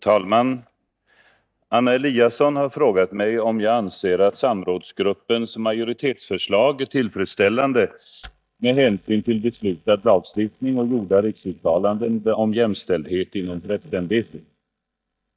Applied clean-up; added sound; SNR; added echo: neural mask model DeepFilterNet 3.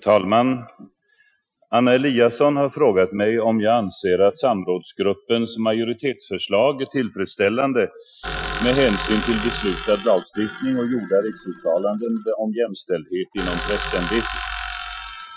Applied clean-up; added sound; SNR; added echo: classical method Wiener filter.